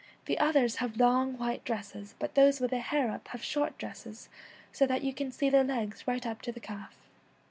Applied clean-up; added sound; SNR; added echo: none; none; none; none.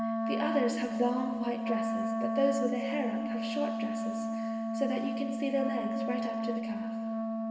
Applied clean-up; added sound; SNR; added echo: none; Wind instrument, woodwind instrument; -1 dB; reverberation time 2.5 s.